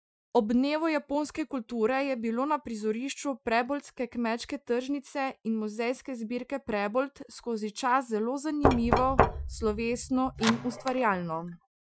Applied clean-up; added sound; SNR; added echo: classical method Wiener filter.